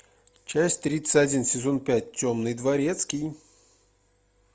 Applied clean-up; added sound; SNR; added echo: none; none; none; none.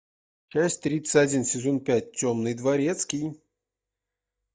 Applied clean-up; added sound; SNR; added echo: neural mask model DeepFilterNet 3.